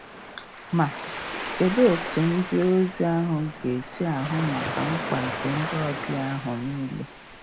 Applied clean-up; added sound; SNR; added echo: none; Waves, surf; 8 dB; none.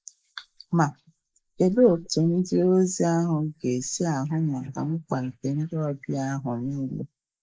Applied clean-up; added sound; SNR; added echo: neural mask model Resemble Enhance denoiser.